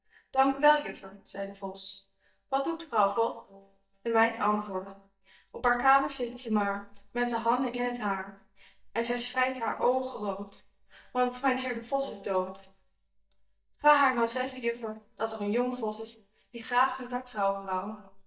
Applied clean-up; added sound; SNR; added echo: neural mask model DeepFilterNet 3.